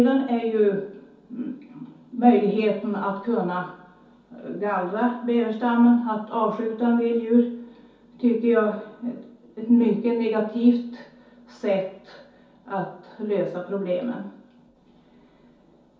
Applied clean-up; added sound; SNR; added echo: none; none; none; reverberation time 0.6 s.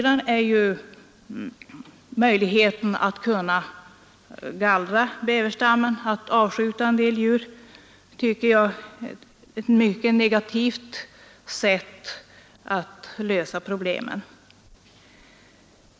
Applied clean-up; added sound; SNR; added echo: none; none; none; none.